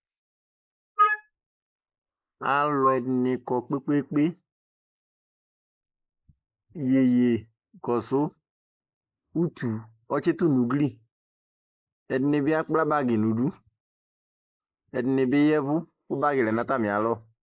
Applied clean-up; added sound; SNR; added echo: neural mask model Resemble Enhance denoiser.